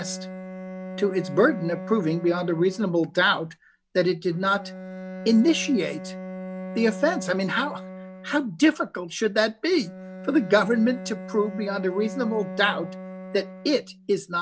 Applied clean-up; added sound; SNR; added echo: none; Bowed string instrument; 12 dB; none.